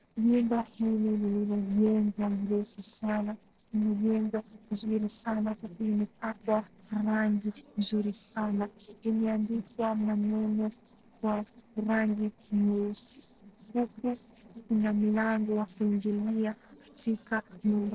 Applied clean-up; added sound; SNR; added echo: neural separator model SepFormer DNS4.